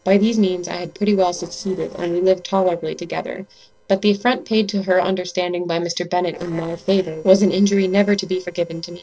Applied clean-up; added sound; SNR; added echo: neural separator model SepFormer DNS4.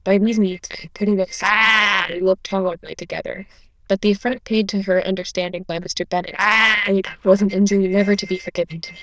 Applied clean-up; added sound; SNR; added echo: neural diffusion model UNIVERSE++.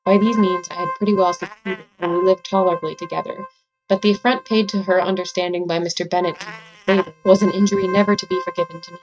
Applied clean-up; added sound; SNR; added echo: neural mask model RNNoise.